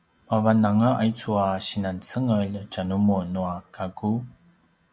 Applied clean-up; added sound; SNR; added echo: none; none; none; none.